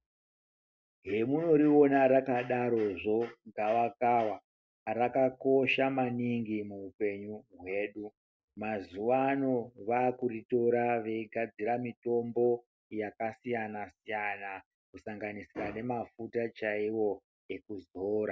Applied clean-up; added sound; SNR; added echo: none; none; none; none.